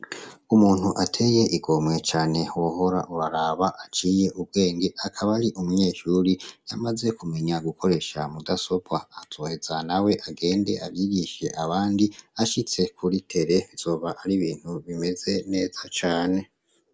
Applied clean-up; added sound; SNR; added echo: none; none; none; none.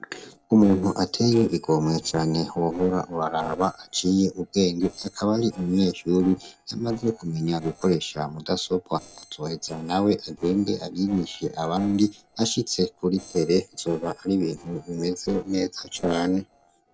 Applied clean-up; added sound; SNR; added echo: neural separator model SepFormer DNS4.